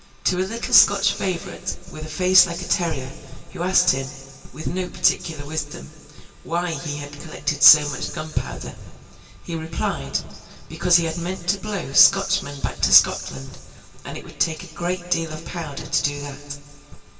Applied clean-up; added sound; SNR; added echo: none; none; none; reverberation time 2.3 s.